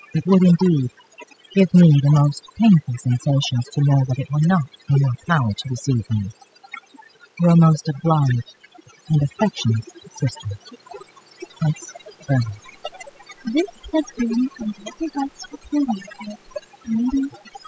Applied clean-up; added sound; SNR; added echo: classical method spectral subtraction.